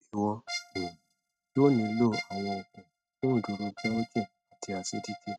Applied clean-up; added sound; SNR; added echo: neural mask model RNNoise.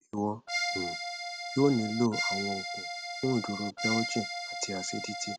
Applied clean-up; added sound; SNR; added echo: none; Accordion; 3 dB; none.